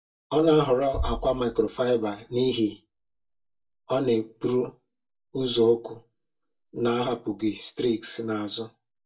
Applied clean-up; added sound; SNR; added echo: neural mask model DeepFilterNet 3.